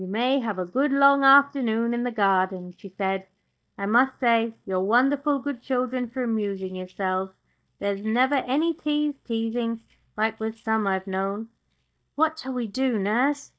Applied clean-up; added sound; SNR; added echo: neural mask model DeepFilterNet 3.